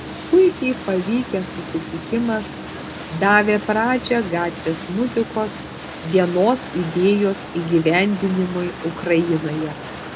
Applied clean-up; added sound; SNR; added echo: none; Boat, Water vehicle; 12 dB; none.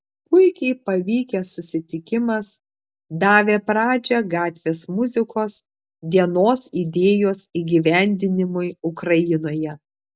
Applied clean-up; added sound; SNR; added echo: none; none; none; none.